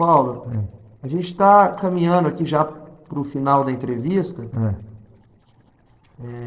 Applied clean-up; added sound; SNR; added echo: neural separator model SepFormer DNS4.